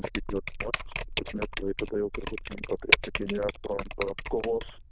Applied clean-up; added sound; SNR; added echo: neural diffusion model UNIVERSE++.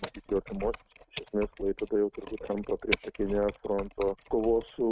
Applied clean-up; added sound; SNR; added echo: neural mask model RNNoise.